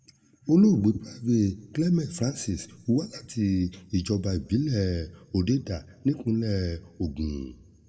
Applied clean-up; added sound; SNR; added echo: none; none; none; reverberation time 1.2 s.